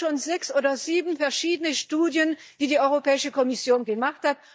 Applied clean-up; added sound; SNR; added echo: neural mask model DeepFilterNet 3.